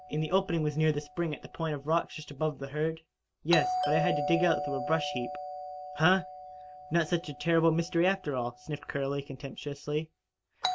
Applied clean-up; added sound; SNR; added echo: none; Doorbell; 7 dB; none.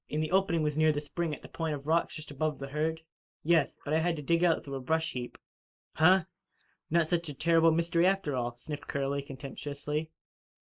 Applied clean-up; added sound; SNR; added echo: neural mask model Resemble Enhance denoiser.